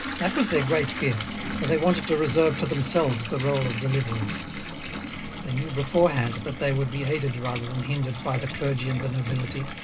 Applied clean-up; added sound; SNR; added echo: none; Bathtub (filling or washing) / Water tap, faucet; 7 dB; reverberation time 0.2 s.